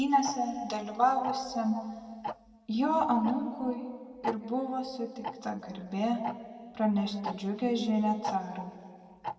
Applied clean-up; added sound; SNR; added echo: none; Tick-tock; 13 dB; reverberation time 1.9 s.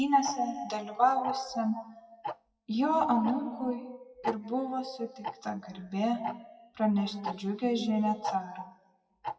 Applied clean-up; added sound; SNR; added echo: classical method WPE with log-MMSE.